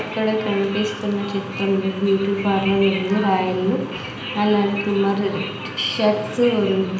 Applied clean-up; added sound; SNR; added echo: none; none; none; reverberation time 0.8 s.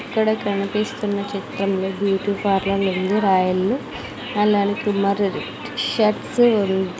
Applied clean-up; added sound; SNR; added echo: none; none; none; none.